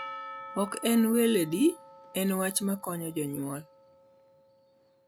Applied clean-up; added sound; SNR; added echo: none; Percussion; 17 dB; none.